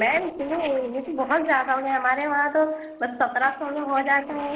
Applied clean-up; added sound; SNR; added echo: neural separator model SepFormer DNS4.